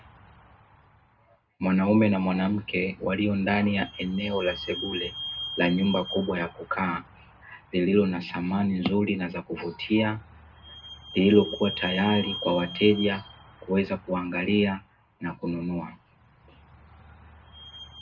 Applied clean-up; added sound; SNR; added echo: none; Squeak / Vehicle; 15 dB; reverberation time 0.2 s.